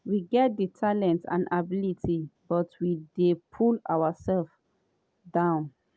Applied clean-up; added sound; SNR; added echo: none; none; none; none.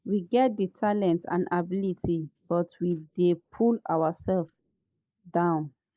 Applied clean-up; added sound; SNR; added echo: neural mask model Resemble Enhance denoiser.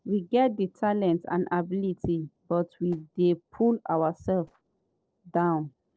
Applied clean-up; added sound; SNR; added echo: neural separator model SepFormer DNS4.